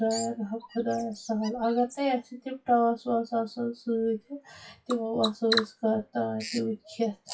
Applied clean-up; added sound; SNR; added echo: classical method WPE with log-MMSE.